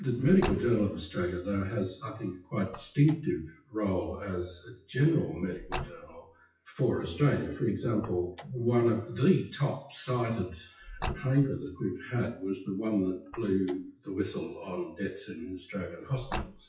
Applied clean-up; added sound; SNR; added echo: classical method WPE with log-MMSE.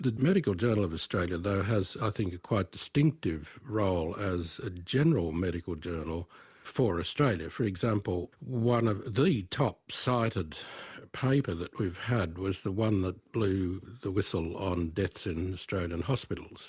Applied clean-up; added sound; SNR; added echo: none; none; none; none.